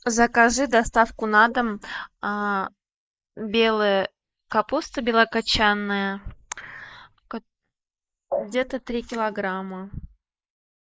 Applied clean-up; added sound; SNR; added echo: neural mask model Resemble Enhance denoiser.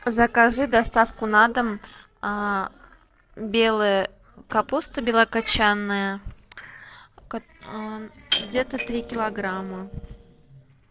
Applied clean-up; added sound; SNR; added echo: neural separator model SepFormer DNS4.